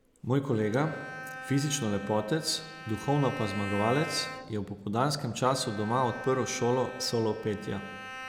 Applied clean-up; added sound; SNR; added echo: none; Bowed string instrument; 13 dB; none.